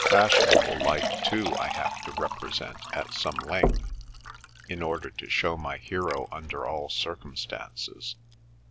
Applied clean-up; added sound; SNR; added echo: none; Liquid + Knock; -1 dB; none.